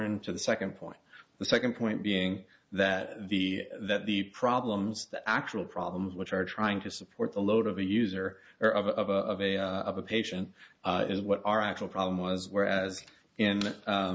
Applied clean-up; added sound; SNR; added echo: none; none; none; none.